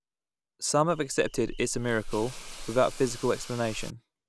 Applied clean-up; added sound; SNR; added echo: none; Hiss / Insect; 10 dB; none.